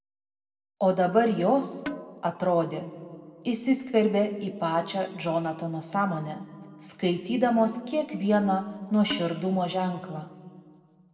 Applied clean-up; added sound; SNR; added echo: none; Percussion; 11 dB; reverberation time 1.5 s.